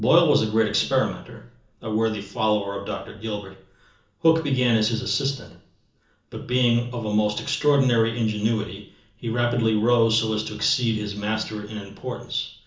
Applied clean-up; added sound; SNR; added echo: none; none; none; reverberation time 0.7 s.